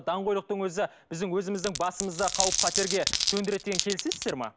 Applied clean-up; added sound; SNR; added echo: none; Glass; 1 dB; none.